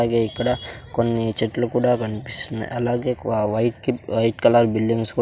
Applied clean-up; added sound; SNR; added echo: none; none; none; none.